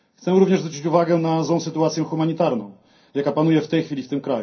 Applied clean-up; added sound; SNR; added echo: none; none; none; reverberation time 0.3 s.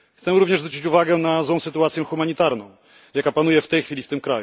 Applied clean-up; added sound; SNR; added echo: none; none; none; none.